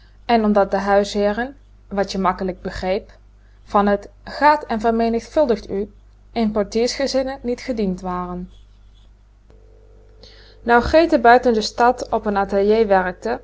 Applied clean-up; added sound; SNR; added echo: none; none; none; none.